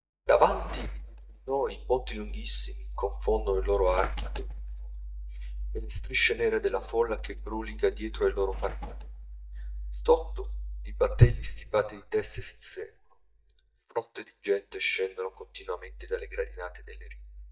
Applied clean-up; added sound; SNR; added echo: neural mask model DeepFilterNet 3.